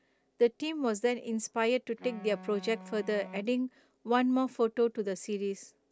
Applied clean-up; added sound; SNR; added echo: none; Wind instrument, woodwind instrument; 18 dB; none.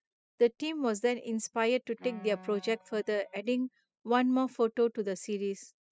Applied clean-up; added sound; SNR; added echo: classical method spectral subtraction.